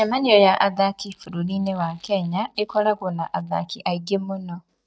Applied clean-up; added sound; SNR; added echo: neural mask model DeepFilterNet 3.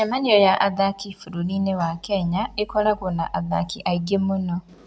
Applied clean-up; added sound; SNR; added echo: none; none; none; none.